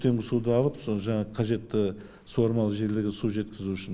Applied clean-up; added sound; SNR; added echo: none; none; none; none.